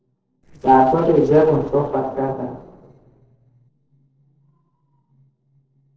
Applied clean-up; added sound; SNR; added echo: neural separator model SepFormer DNS4.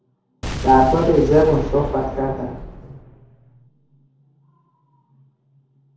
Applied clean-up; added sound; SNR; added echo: none; Boom; 8 dB; reverberation time 2.2 s.